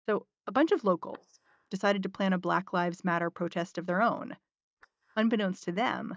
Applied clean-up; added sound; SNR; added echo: neural mask model DeepFilterNet 3.